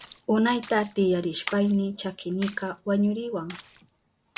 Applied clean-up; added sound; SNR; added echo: none; Splash, splatter; 19 dB; none.